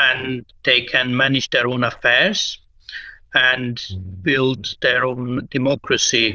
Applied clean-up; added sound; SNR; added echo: neural diffusion model UNIVERSE++.